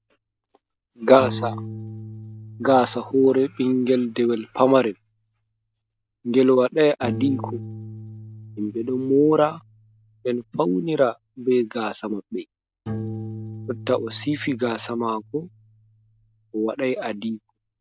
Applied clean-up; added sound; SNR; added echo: none; Piano; 15 dB; none.